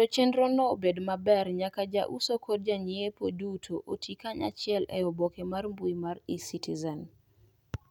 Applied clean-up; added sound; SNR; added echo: none; none; none; none.